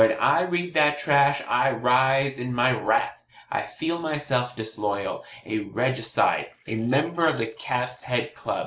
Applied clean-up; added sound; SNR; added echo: neural mask model Resemble Enhance denoiser.